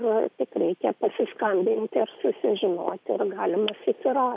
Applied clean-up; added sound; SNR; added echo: none; none; none; none.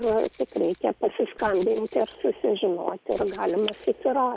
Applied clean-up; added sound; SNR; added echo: none; Rattle (instrument); 18 dB; none.